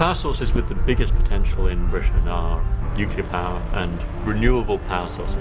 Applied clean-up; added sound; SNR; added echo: none; none; none; none.